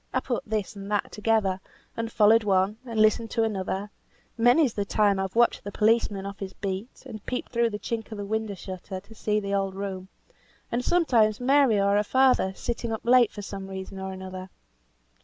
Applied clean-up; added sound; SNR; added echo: none; none; none; none.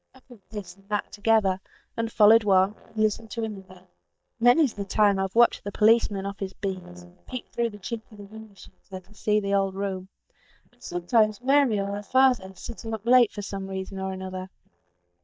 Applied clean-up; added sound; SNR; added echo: neural mask model DeepFilterNet 3.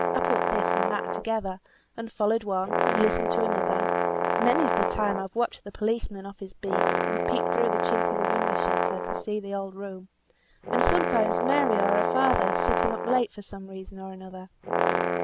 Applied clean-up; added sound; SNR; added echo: none; Brass instrument; -3 dB; none.